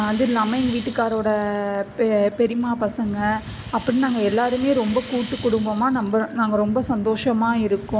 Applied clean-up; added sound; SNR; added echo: none; Rattle; 17 dB; none.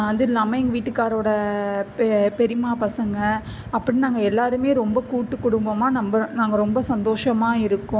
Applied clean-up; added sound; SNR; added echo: none; none; none; none.